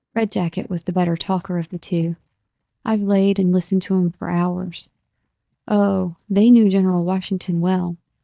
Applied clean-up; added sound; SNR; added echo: neural mask model DeepFilterNet 3.